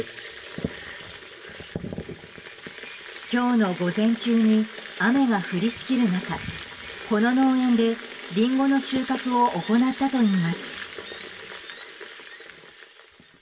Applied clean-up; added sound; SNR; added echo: none; none; none; reverberation time 1.5 s.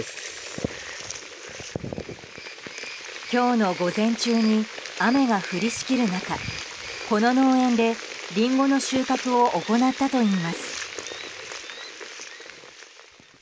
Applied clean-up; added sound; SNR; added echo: none; none; none; none.